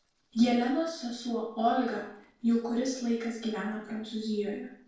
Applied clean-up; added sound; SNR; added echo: neural separator model SepFormer DNS4.